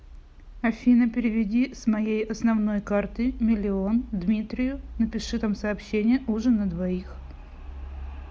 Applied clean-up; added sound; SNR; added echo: none; none; none; none.